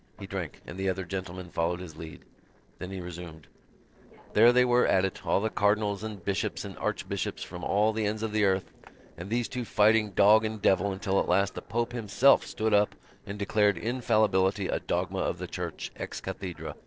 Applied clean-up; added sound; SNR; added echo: neural separator model SepFormer DNS4.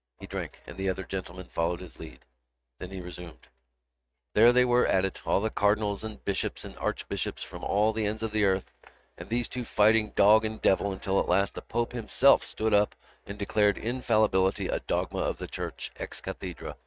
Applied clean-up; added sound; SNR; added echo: neural mask model RNNoise.